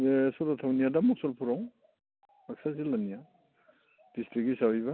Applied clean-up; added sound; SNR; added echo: none; none; none; none.